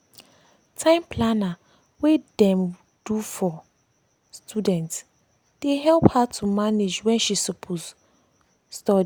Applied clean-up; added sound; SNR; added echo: none; none; none; none.